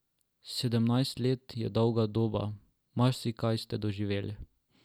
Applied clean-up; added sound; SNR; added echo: none; none; none; none.